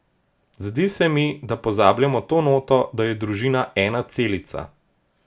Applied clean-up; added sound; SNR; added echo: none; none; none; none.